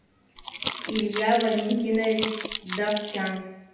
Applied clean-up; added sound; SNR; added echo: none; Crumpling, crinkling; 8 dB; reverberation time 0.8 s.